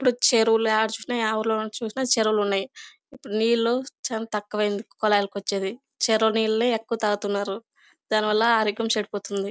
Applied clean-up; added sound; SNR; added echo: none; none; none; none.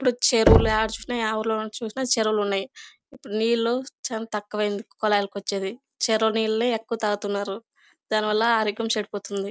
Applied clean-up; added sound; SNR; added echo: none; Knock; 1 dB; none.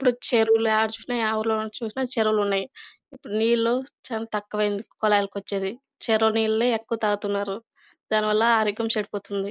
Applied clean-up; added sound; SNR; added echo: neural mask model Resemble Enhance denoiser.